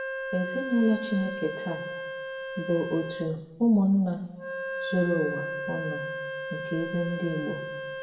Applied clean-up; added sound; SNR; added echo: none; Wind instrument, woodwind instrument; 6 dB; reverberation time 0.9 s.